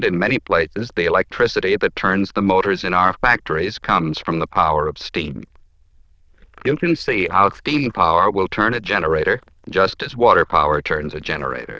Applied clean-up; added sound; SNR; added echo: neural diffusion model UNIVERSE++.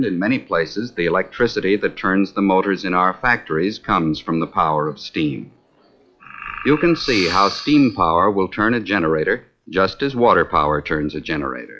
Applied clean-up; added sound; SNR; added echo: classical method log-MMSE.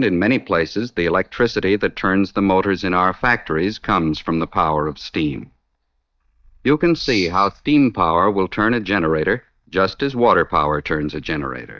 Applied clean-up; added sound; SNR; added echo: neural mask model DeepFilterNet 3.